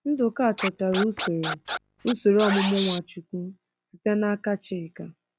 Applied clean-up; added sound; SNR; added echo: none; Scratching (performance technique); 5 dB; none.